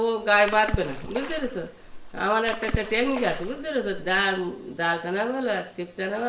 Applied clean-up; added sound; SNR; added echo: none; Water / Splash, splatter; 8 dB; reverberation time 0.5 s.